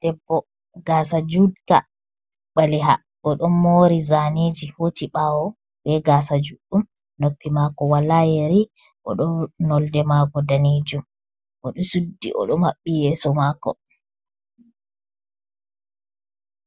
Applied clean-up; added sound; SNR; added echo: none; none; none; none.